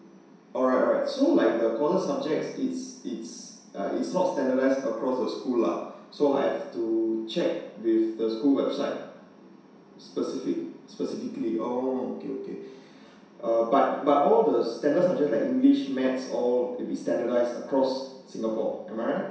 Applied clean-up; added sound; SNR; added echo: none; none; none; reverberation time 0.7 s.